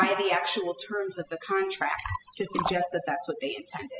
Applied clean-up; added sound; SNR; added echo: classical method spectral subtraction.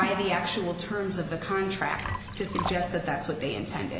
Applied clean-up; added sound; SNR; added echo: none; Liquid; 10 dB; none.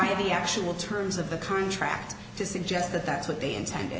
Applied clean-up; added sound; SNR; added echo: none; none; none; none.